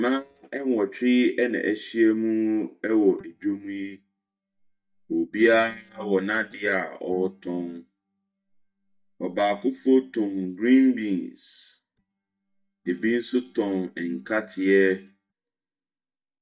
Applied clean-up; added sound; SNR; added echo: neural mask model DeepFilterNet 3.